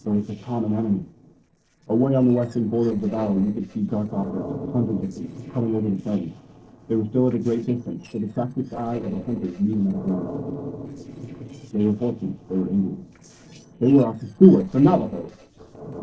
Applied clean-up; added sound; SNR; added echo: neural separator model SepFormer DNS4.